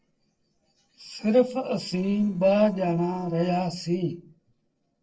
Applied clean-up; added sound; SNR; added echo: neural separator model SepFormer DNS4.